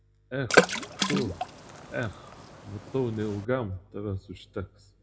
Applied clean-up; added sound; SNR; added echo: none; Water / Splash, splatter; -5 dB; reverberation time 0.6 s.